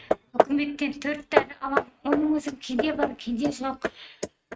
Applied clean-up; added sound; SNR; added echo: neural mask model RNNoise.